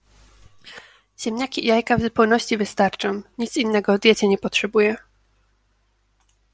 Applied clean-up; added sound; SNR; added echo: none; none; none; none.